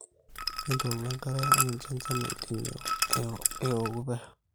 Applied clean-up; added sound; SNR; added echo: none; Liquid; -1 dB; none.